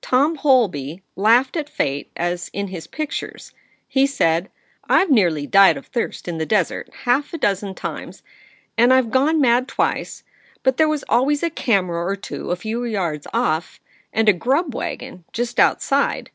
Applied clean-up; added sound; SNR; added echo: none; none; none; none.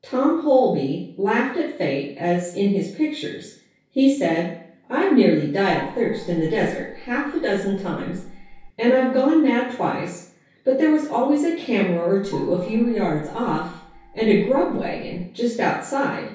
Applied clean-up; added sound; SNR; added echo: none; Gong; 18 dB; reverberation time 0.6 s.